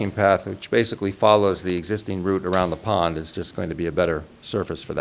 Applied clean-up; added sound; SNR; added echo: none; Cutlery, silverware; 12 dB; none.